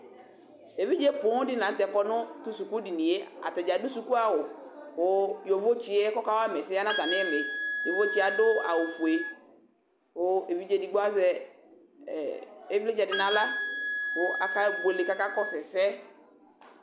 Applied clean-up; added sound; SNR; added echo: none; Wind instrument, woodwind instrument; 5 dB; none.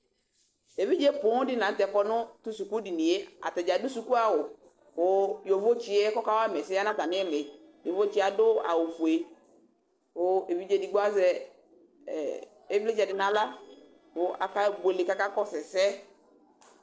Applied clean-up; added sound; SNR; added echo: neural separator model SepFormer DNS4.